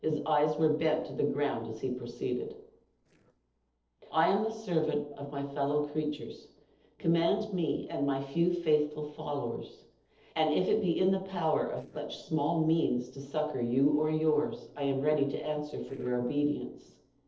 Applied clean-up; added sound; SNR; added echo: neural separator model SepFormer DNS4.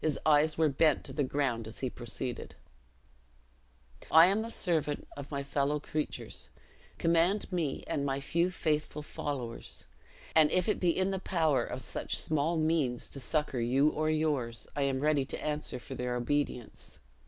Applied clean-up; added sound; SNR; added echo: none; none; none; none.